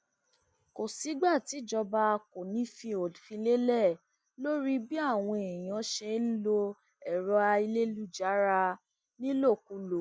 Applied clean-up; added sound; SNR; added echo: none; none; none; none.